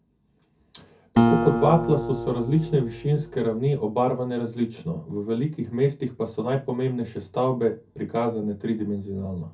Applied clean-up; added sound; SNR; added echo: none; Acoustic guitar; 2 dB; reverberation time 0.3 s.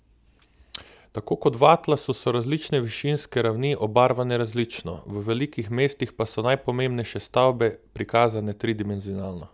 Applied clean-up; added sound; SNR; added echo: none; none; none; none.